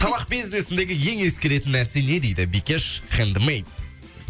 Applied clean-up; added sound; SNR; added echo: none; none; none; none.